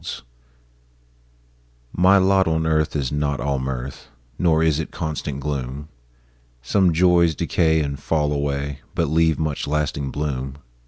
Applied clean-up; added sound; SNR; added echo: none; none; none; none.